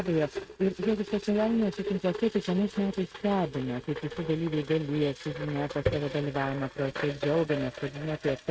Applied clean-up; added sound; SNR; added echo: neural mask model RNNoise.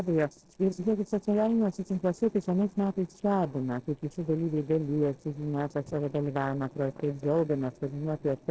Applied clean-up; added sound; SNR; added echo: neural separator model SepFormer DNS4.